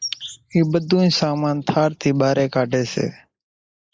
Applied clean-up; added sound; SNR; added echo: neural mask model Resemble Enhance denoiser.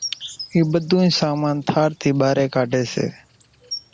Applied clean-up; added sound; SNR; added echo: none; Insect; 18 dB; none.